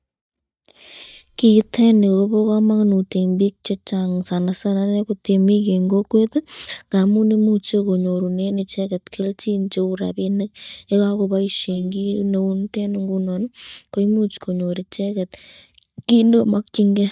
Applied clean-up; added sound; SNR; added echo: neural mask model DeepFilterNet 3.